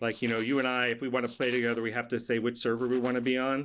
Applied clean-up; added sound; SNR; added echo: neural separator model SepFormer DNS4.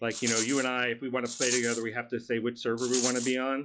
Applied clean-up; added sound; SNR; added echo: classical method log-MMSE.